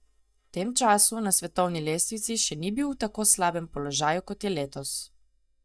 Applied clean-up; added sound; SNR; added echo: neural mask model DeepFilterNet 3.